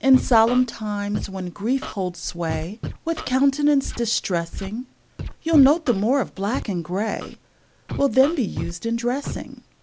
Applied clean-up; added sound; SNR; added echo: none; Scratching (performance technique); 12 dB; none.